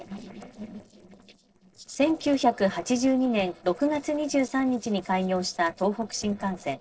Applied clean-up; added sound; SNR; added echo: neural separator model SepFormer DNS4.